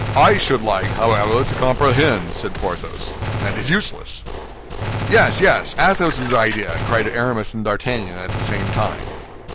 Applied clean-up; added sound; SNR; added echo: none; Gunshot, gunfire; 6 dB; none.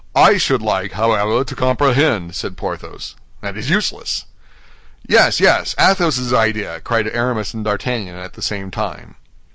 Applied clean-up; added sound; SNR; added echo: none; none; none; none.